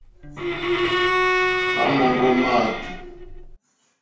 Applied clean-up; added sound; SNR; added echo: none; Bowed string instrument; -2 dB; reverberation time 0.5 s.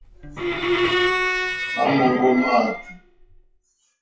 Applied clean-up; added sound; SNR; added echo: classical method WPE with log-MMSE.